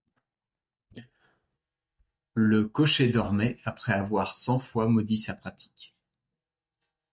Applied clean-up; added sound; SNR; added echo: neural mask model DeepFilterNet 3.